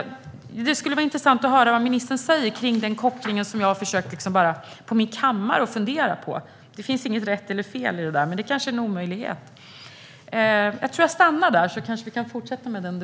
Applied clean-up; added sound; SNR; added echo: none; none; none; none.